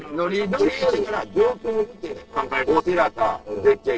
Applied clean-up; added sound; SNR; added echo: neural separator model SepFormer DNS4.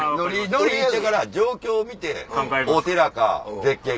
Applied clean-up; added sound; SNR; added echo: none; none; none; none.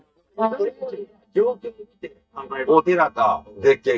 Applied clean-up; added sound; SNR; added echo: neural mask model DeepFilterNet 3.